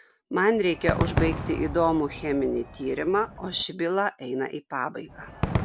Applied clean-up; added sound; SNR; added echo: none; Crowd / Cheering / Fireworks; 6 dB; none.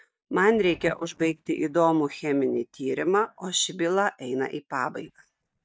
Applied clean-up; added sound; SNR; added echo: neural mask model DeepFilterNet 3.